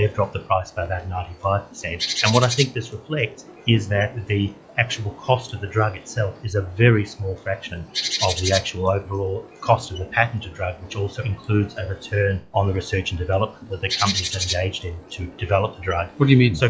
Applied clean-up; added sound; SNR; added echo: classical method log-MMSE.